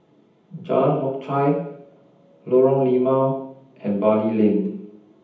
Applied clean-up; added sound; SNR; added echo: none; none; none; reverberation time 0.8 s.